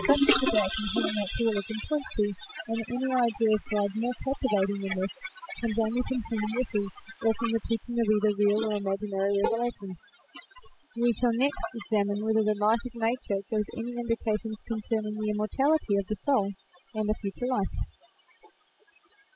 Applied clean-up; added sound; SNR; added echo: classical method spectral subtraction.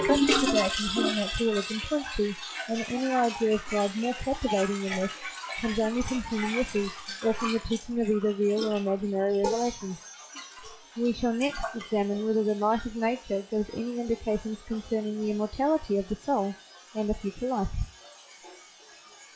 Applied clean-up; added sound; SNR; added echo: classical method log-MMSE.